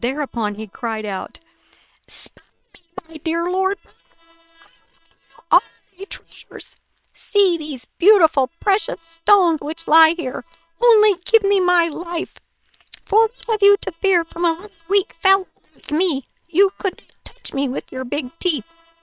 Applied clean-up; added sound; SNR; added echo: neural separator model SepFormer WHAM!.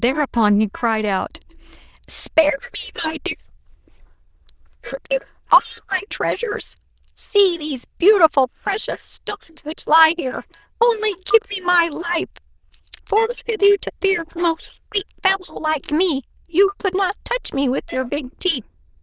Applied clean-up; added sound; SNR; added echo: neural diffusion model UNIVERSE++.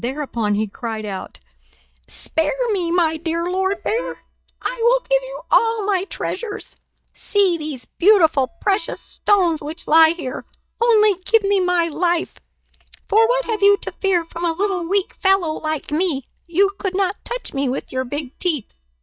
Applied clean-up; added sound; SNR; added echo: neural mask model DeepFilterNet 3.